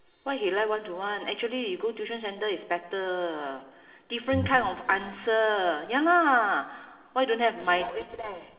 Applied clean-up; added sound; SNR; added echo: none; Breathing; 6 dB; reverberation time 2.2 s.